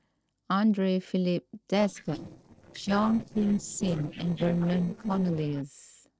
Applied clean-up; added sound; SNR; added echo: neural separator model SepFormer DNS4.